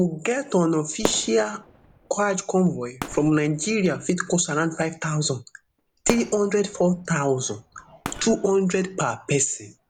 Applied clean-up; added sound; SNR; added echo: none; Fireworks; 14 dB; none.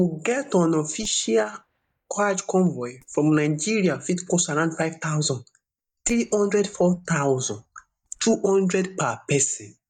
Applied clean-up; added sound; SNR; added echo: neural mask model DeepFilterNet 3.